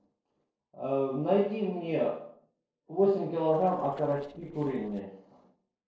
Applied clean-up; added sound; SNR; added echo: neural separator model SepFormer DNS4.